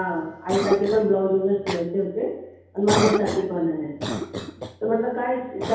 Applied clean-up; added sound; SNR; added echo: none; Cough; 6 dB; reverberation time 2.2 s.